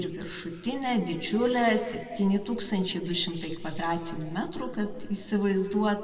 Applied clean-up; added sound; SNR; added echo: none; none; none; reverberation time 1.8 s.